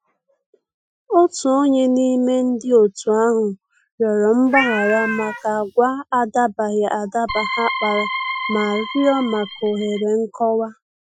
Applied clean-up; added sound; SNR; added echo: classical method Wiener filter.